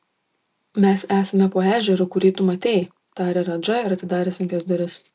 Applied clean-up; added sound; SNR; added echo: none; none; none; none.